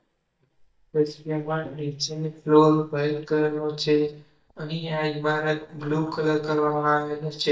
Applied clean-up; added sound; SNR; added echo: neural mask model DeepFilterNet 3.